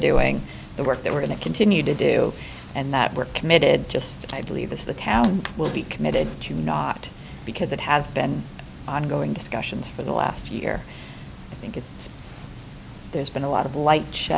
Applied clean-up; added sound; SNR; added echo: none; Whoosh, swoosh, swish; -2 dB; none.